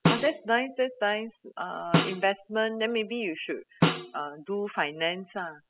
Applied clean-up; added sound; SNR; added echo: classical method spectral subtraction.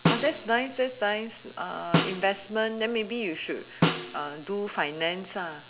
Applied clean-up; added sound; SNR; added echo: none; Snare drum; 2 dB; none.